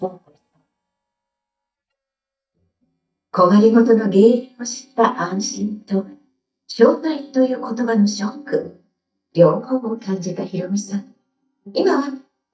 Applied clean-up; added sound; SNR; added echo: neural mask model DeepFilterNet 3.